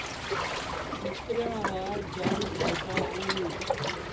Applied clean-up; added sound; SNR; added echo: none; Waves, surf; -4 dB; reverberation time 0.2 s.